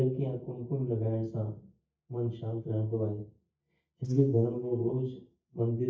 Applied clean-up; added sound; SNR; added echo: neural mask model DeepFilterNet 3.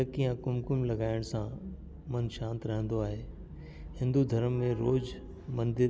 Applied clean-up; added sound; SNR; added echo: none; none; none; none.